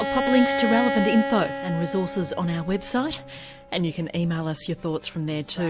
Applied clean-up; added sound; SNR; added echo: none; Bowed string instrument; 5 dB; none.